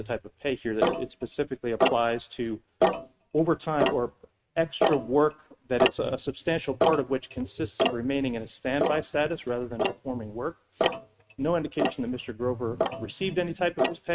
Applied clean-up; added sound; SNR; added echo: neural mask model RNNoise.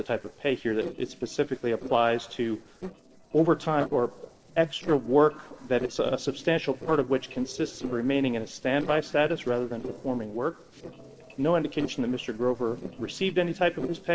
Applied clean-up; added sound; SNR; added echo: neural separator model SepFormer DNS4.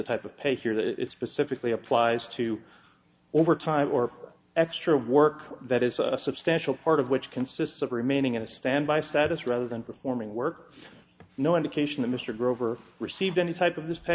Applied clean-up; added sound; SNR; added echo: none; none; none; none.